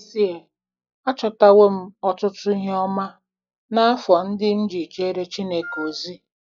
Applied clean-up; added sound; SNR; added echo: classical method log-MMSE.